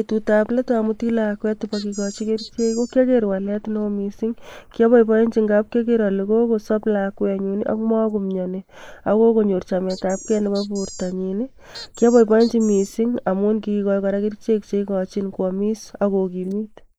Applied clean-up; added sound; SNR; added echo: neural mask model Resemble Enhance denoiser.